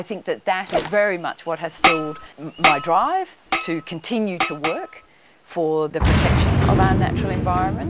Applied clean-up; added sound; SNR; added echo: none; Boom; -2 dB; none.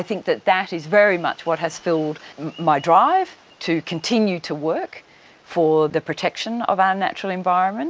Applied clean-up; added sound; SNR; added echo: none; none; none; none.